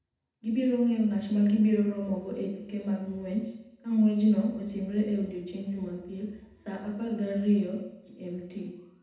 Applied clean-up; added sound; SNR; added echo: none; none; none; reverberation time 0.8 s.